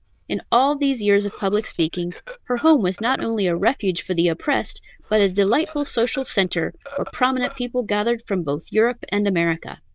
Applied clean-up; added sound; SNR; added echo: neural diffusion model UNIVERSE++.